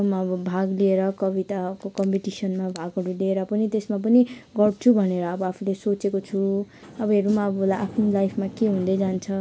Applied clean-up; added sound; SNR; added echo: none; none; none; none.